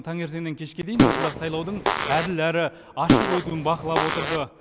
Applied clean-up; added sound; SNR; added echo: none; Fart; -4 dB; none.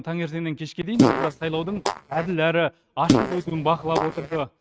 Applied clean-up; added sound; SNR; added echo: neural mask model RNNoise.